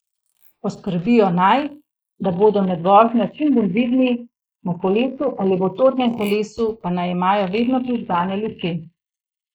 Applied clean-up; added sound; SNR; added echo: neural mask model Resemble Enhance denoiser.